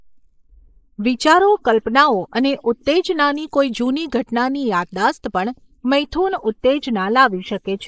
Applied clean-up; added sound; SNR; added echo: neural mask model Resemble Enhance denoiser.